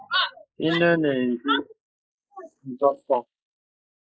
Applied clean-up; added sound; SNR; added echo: neural mask model Resemble Enhance denoiser.